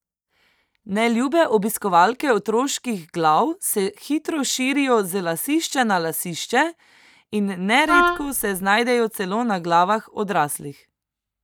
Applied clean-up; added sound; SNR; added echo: neural mask model DeepFilterNet 3.